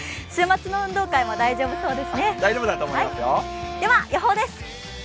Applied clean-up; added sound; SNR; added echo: none; Brass instrument; 9 dB; none.